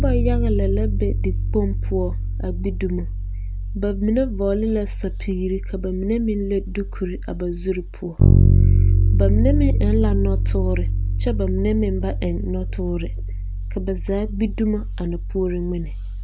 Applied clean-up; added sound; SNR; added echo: none; Bass guitar; -4 dB; none.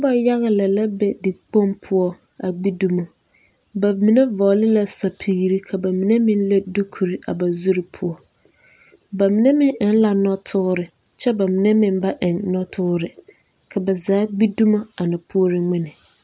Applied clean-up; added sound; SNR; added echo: none; none; none; none.